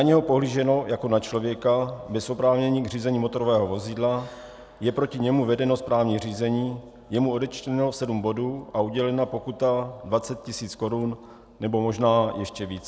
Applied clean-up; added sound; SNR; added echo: none; none; none; none.